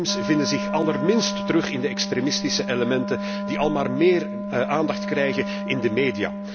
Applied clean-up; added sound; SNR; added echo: none; Wind instrument, woodwind instrument; 5 dB; none.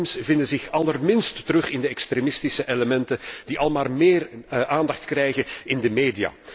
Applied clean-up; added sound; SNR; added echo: none; none; none; none.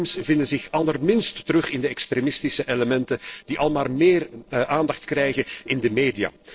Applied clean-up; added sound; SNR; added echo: neural separator model SepFormer DNS4.